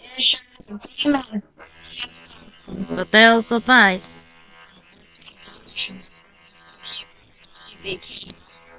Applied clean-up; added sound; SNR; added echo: neural separator model SepFormer WHAM!.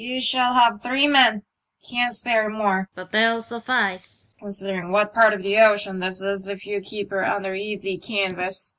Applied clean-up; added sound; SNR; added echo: none; none; none; none.